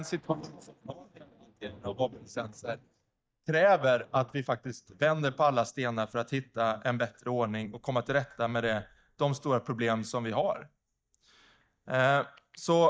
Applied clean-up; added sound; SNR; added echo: neural mask model DeepFilterNet 3.